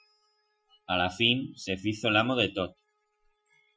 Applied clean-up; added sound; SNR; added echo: classical method Wiener filter.